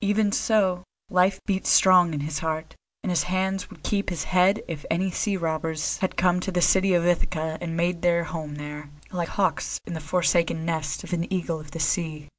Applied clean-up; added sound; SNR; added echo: none; none; none; none.